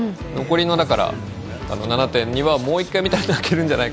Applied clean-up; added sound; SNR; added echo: none; none; none; none.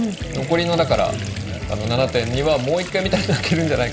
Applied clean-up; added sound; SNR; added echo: none; Water tap, faucet; 16 dB; reverberation time 0.4 s.